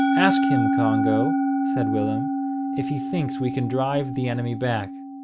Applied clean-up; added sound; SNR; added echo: none; Musical instrument; -3 dB; none.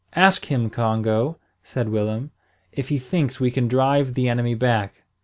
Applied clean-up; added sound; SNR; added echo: none; none; none; none.